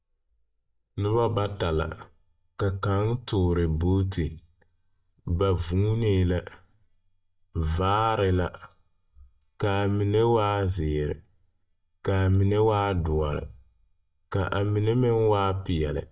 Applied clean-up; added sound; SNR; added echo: neural mask model DeepFilterNet 3.